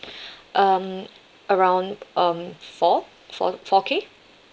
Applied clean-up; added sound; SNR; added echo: none; none; none; none.